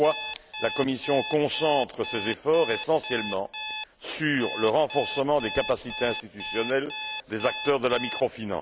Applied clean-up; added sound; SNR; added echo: none; Alarm; 9 dB; none.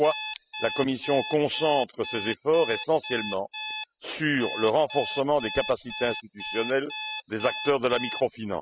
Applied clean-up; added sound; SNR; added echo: classical method spectral subtraction.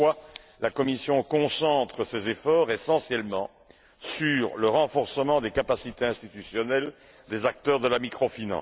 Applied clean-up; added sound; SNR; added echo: none; none; none; none.